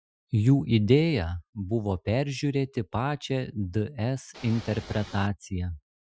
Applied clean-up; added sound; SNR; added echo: classical method Wiener filter.